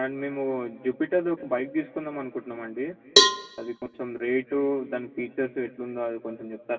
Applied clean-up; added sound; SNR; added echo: none; Cowbell; -5 dB; reverberation time 2.5 s.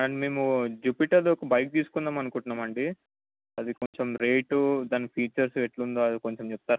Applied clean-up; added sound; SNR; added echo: none; none; none; none.